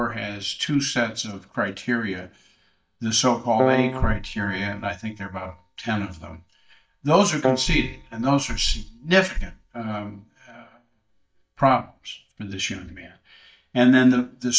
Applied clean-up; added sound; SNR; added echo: neural mask model DeepFilterNet 3.